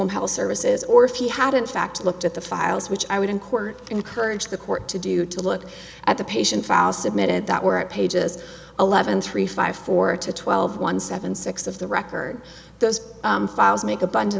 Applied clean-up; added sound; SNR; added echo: none; none; none; none.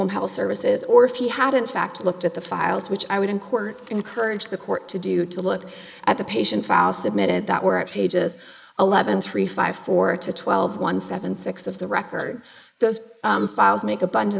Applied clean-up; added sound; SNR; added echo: neural mask model Resemble Enhance denoiser.